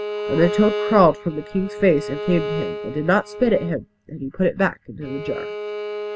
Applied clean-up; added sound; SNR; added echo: none; Bowed string instrument; 8 dB; none.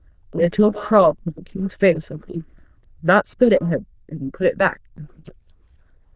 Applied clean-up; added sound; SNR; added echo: neural diffusion model UNIVERSE++.